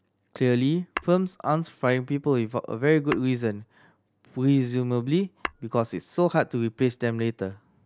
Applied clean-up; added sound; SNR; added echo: none; Tap / Hammer; 17 dB; none.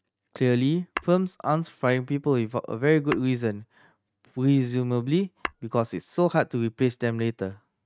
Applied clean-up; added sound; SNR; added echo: neural mask model RNNoise.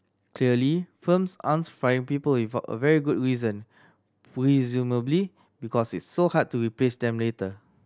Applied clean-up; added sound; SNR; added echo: none; none; none; none.